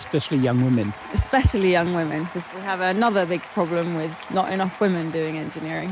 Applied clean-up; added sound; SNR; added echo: none; Applause / Cheering; 16 dB; none.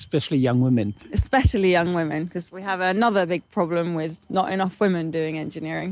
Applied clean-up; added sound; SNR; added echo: none; none; none; none.